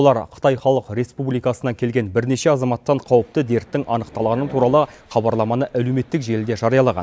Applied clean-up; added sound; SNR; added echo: none; none; none; none.